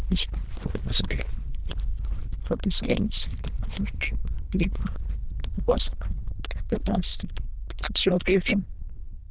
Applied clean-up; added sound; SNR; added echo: neural diffusion model UNIVERSE++.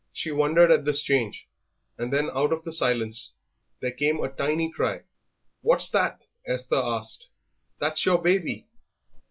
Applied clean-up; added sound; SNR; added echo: none; none; none; none.